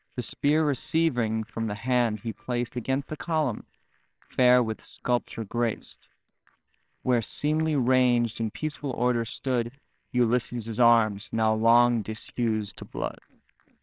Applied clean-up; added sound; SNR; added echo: neural separator model SepFormer WHAMR!.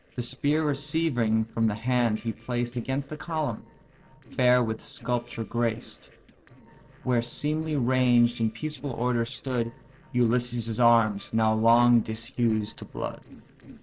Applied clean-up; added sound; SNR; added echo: neural separator model SepFormer DNS4.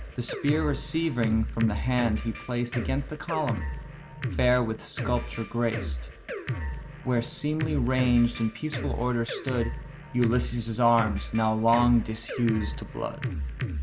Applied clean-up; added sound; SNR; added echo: none; Drum kit; 6 dB; reverberation time 0.5 s.